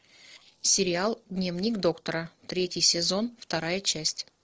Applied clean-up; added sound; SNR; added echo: neural separator model SepFormer DNS4.